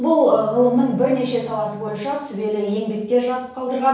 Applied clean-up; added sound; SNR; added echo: none; Bowed string instrument; 18 dB; reverberation time 0.7 s.